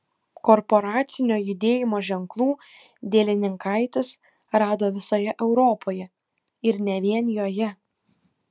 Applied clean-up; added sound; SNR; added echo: none; none; none; none.